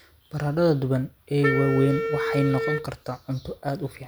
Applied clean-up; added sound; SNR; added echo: none; Wind instrument, woodwind instrument; 4 dB; none.